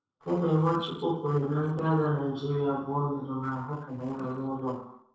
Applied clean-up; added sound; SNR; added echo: neural separator model SepFormer DNS4.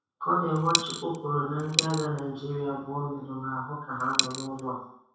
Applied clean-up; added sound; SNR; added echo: none; Coin (dropping); 1 dB; reverberation time 0.7 s.